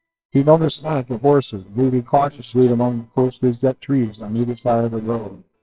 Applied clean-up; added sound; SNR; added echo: neural separator model SepFormer WHAMR!.